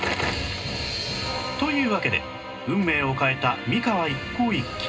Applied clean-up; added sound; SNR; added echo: none; none; none; reverberation time 0.2 s.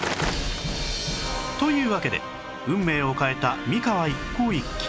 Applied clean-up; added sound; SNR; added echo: none; none; none; none.